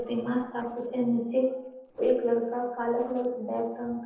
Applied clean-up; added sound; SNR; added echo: neural separator model SepFormer DNS4.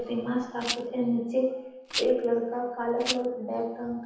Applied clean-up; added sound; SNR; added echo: none; Rattle; 10 dB; reverberation time 0.9 s.